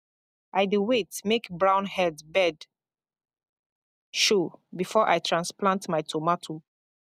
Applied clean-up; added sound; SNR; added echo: none; none; none; none.